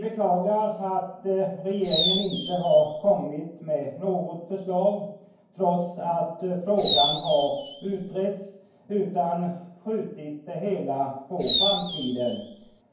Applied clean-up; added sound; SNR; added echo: none; Fireworks; 0 dB; reverberation time 0.9 s.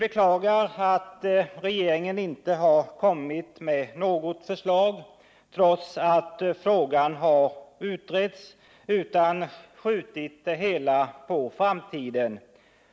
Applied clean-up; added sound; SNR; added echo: none; none; none; none.